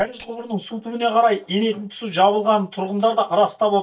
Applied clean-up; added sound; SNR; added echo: neural mask model DeepFilterNet 3.